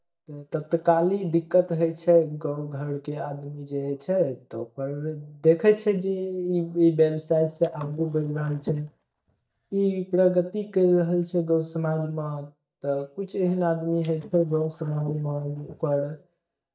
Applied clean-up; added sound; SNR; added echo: neural mask model DeepFilterNet 3.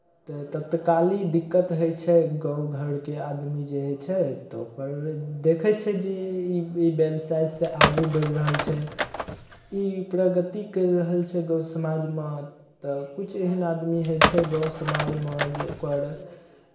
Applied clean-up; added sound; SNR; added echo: none; Telephone; 2 dB; reverberation time 0.8 s.